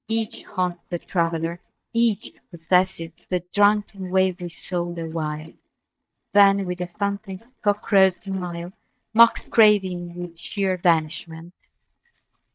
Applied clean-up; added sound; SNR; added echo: neural mask model DeepFilterNet 3.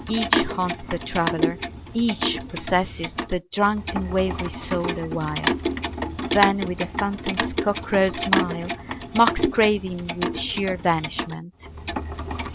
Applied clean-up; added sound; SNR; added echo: none; Clock; 3 dB; none.